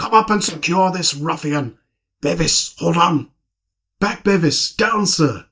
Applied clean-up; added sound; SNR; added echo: neural mask model DeepFilterNet 3.